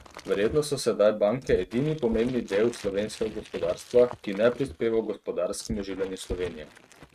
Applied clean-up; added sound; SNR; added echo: neural mask model RNNoise.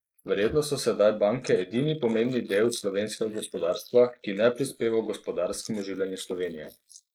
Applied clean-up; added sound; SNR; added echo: neural mask model Resemble Enhance denoiser.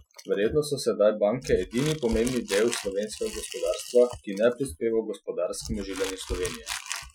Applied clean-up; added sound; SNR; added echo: classical method Wiener filter.